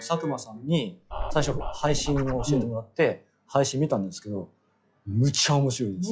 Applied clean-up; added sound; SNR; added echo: classical method log-MMSE.